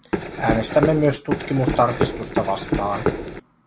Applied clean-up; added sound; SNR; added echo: none; Run; 2 dB; none.